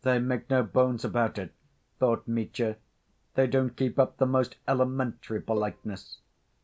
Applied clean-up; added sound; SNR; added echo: none; Bowed string instrument; 15 dB; none.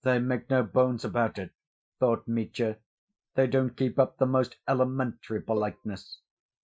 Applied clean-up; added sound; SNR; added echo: classical method Wiener filter.